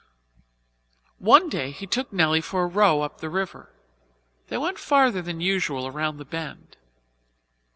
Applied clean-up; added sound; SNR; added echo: none; none; none; none.